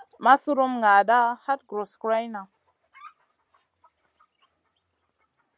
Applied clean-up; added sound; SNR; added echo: none; none; none; none.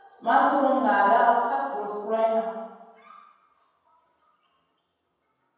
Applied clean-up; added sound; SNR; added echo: none; none; none; reverberation time 1.2 s.